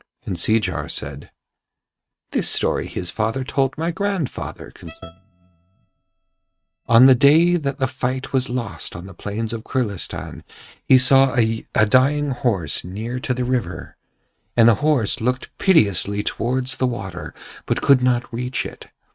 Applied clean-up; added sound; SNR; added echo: neural mask model RNNoise.